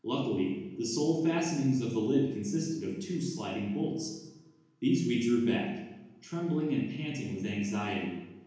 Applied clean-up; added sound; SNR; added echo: none; none; none; reverberation time 1.0 s.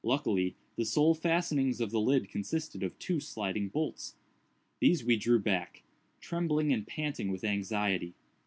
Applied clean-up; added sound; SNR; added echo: none; none; none; none.